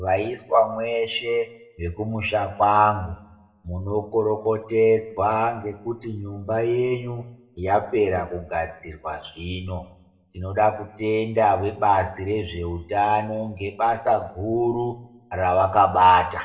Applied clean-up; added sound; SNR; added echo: none; none; none; reverberation time 0.7 s.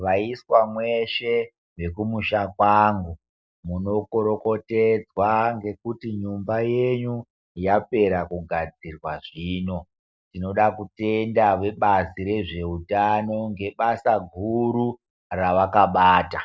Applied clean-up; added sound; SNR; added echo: none; none; none; none.